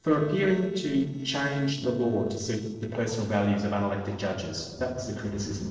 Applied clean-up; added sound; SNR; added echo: neural separator model SepFormer DNS4.